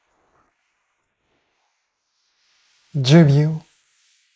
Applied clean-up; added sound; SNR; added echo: neural mask model Resemble Enhance denoiser.